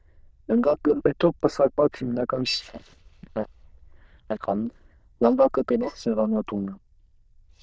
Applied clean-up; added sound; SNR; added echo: neural diffusion model UNIVERSE++.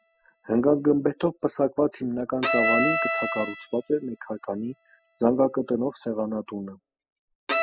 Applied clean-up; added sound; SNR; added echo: classical method spectral subtraction.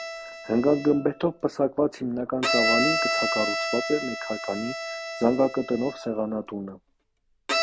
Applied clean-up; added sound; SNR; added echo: none; Bowed string instrument; 3 dB; none.